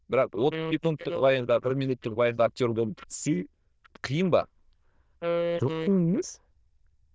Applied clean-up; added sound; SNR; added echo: neural diffusion model UNIVERSE++.